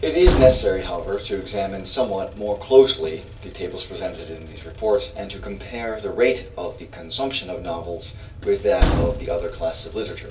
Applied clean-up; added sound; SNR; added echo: none; Train; 5 dB; reverberation time 0.3 s.